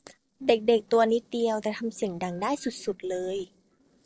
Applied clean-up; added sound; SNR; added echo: neural separator model SepFormer DNS4.